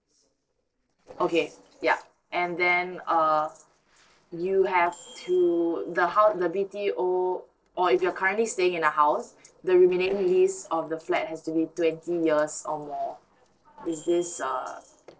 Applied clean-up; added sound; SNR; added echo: neural separator model SepFormer DNS4.